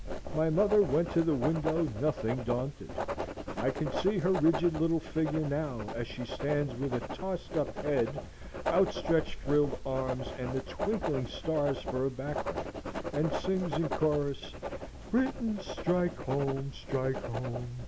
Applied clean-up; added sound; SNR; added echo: none; Writing; 6 dB; none.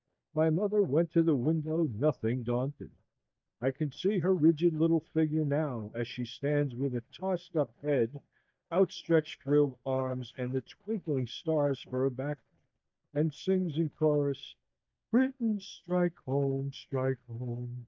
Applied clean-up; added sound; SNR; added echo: neural mask model DeepFilterNet 3.